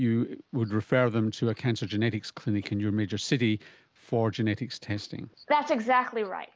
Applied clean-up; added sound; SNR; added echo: none; none; none; none.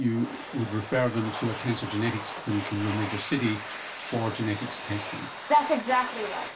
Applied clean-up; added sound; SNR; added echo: none; Domestic sounds, home sounds; 9 dB; reverberation time 0.2 s.